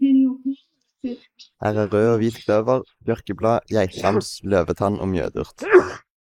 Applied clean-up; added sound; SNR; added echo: neural mask model Resemble Enhance denoiser.